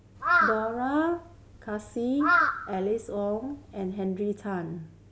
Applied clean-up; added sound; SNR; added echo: none; Crow; -1 dB; none.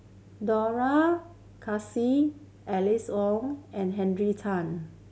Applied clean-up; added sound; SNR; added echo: none; none; none; none.